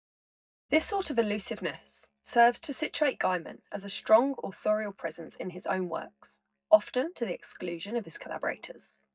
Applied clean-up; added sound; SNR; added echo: neural mask model DeepFilterNet 3.